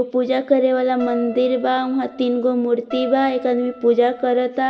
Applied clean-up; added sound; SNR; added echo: none; Keyboard (musical); 17 dB; reverberation time 2.8 s.